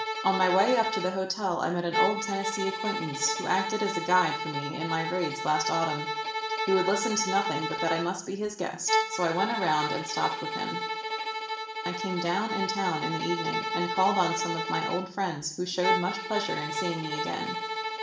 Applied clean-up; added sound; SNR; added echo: none; Bowed string instrument; 2 dB; reverberation time 0.9 s.